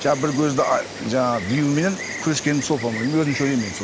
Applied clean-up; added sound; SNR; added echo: none; Insect; 11 dB; none.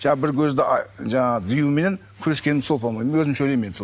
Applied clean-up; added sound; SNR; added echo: none; none; none; none.